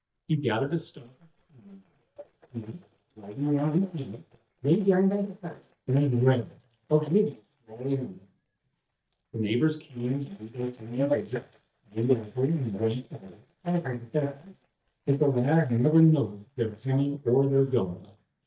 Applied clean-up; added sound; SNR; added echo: neural mask model DeepFilterNet 3.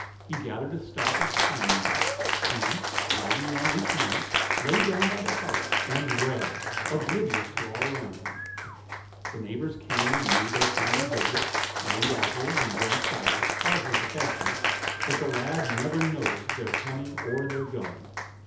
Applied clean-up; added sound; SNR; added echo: none; Cheering; -4 dB; reverberation time 0.8 s.